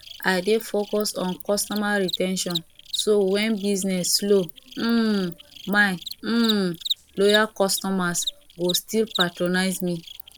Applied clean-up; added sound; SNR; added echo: none; Cricket; 11 dB; none.